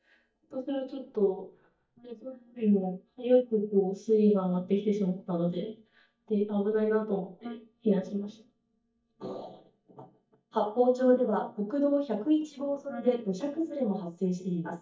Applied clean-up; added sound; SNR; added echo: neural mask model DeepFilterNet 3.